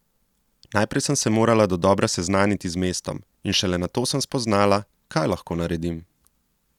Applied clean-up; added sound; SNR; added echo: none; none; none; none.